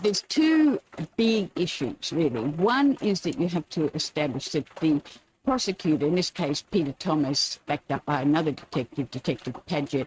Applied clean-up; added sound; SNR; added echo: neural mask model RNNoise.